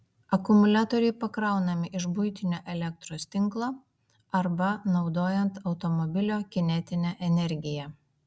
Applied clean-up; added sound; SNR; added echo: none; none; none; none.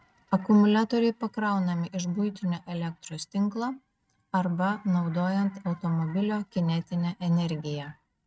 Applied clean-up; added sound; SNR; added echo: neural mask model RNNoise.